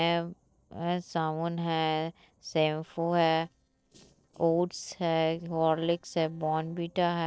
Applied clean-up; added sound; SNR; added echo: neural separator model SepFormer DNS4.